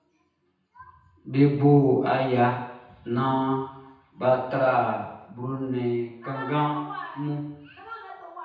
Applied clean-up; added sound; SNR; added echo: none; none; none; reverberation time 0.9 s.